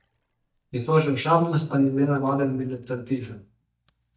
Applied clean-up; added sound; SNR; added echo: neural mask model DeepFilterNet 3.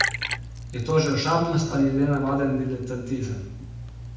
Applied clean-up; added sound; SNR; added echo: none; Liquid; 8 dB; reverberation time 0.8 s.